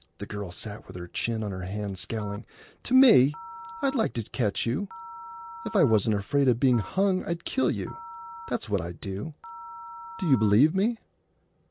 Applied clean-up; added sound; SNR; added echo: none; Telephone; 16 dB; none.